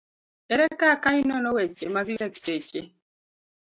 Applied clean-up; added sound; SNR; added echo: neural mask model RNNoise.